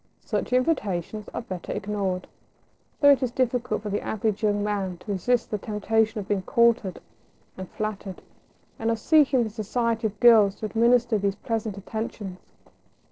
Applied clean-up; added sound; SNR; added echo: neural separator model SepFormer DNS4.